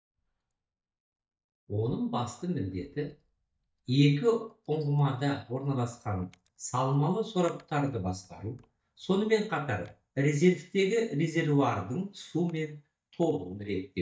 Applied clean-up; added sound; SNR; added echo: neural mask model DeepFilterNet 3.